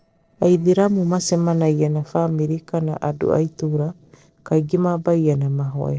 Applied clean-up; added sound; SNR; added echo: neural separator model SepFormer DNS4.